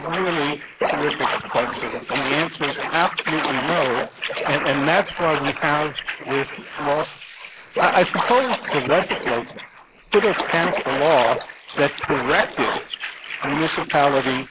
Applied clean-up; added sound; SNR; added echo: neural mask model Resemble Enhance denoiser.